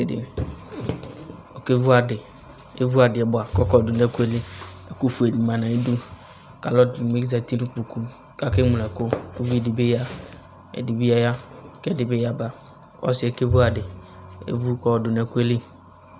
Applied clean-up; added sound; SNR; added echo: none; Bowed string instrument; 12 dB; none.